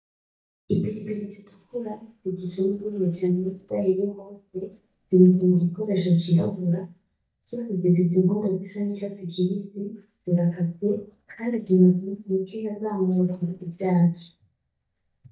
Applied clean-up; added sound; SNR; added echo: neural mask model DeepFilterNet 3.